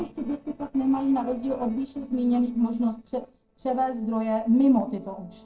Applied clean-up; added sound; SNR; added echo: neural separator model SepFormer DNS4.